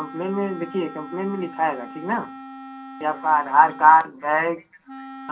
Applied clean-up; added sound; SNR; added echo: none; Wind instrument, woodwind instrument; 16 dB; reverberation time 0.3 s.